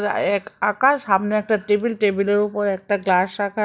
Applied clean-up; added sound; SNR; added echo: none; none; none; none.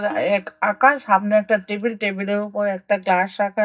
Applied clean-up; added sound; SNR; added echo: neural mask model DeepFilterNet 3.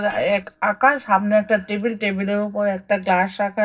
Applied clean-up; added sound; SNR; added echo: neural separator model SepFormer DNS4.